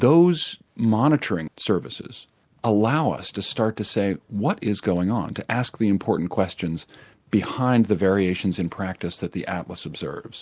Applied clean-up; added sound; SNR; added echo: none; none; none; none.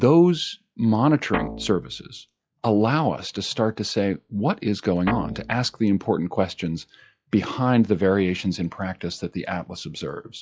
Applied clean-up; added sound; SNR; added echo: classical method log-MMSE.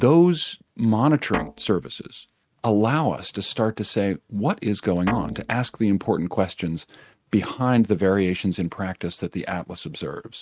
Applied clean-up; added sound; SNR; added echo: neural mask model RNNoise.